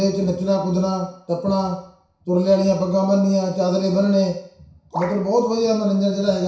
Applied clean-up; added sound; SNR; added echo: none; none; none; reverberation time 0.6 s.